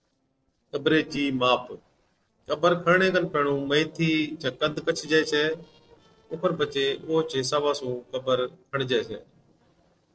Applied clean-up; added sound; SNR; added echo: neural separator model SepFormer DNS4.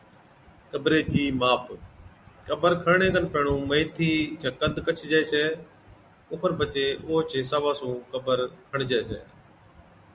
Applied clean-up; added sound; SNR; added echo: none; none; none; none.